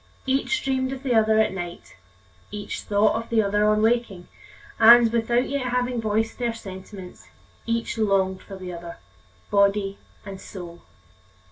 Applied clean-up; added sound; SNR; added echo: none; none; none; reverberation time 0.2 s.